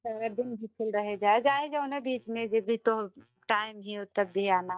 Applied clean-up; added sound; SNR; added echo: neural mask model DeepFilterNet 3.